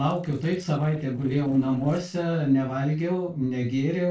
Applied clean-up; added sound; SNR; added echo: neural separator model SepFormer DNS4.